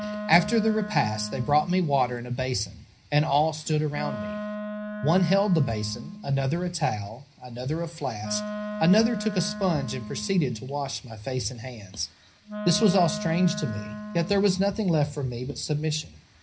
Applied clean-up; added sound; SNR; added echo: none; Wind instrument, woodwind instrument; 11 dB; reverberation time 0.4 s.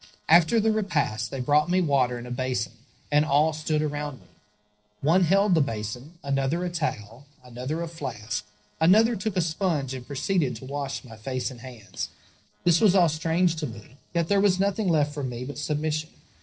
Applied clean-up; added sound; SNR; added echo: neural separator model SepFormer DNS4.